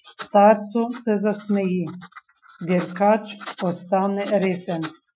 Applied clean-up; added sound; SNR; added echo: classical method Wiener filter.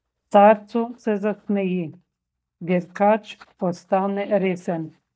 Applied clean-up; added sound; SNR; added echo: neural mask model DeepFilterNet 3.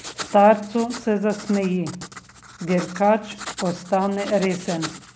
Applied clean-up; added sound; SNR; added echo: none; Writing; 15 dB; none.